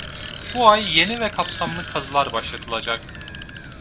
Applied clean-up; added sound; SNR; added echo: none; Bicycle; 10 dB; none.